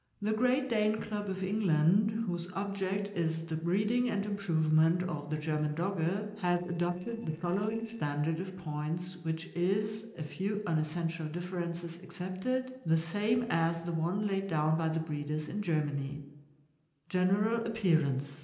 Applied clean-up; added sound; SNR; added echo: neural separator model SepFormer DNS4.